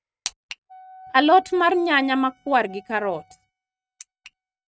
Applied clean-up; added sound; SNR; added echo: neural mask model RNNoise.